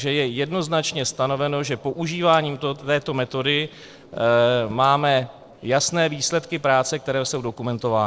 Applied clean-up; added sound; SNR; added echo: neural separator model SepFormer DNS4.